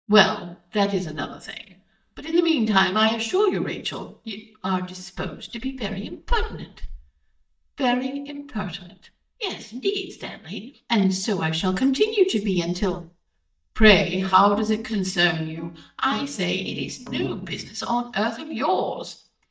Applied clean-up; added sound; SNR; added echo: neural mask model DeepFilterNet 3.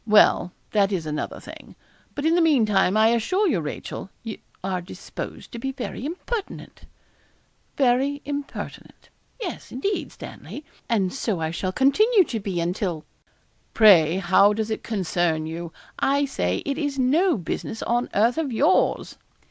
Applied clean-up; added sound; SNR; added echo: none; none; none; none.